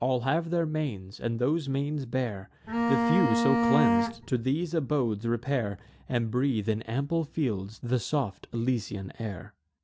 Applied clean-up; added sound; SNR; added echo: none; Bowed string instrument; -3 dB; none.